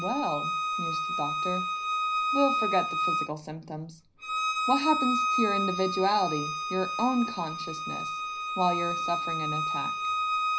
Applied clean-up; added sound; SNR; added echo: none; Bowed string instrument; -1 dB; reverberation time 0.4 s.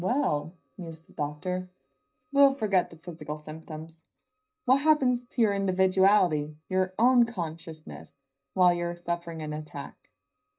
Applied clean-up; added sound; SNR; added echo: neural mask model DeepFilterNet 3.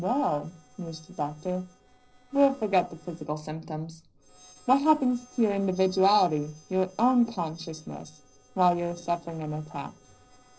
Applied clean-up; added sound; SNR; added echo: neural separator model SepFormer DNS4.